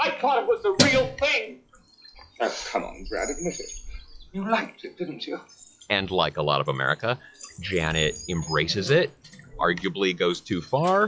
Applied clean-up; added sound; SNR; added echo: classical method log-MMSE.